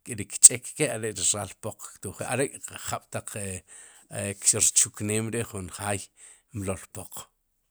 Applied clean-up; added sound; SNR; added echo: none; none; none; none.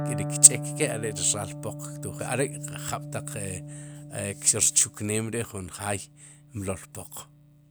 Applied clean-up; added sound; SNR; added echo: none; Electric guitar; 10 dB; none.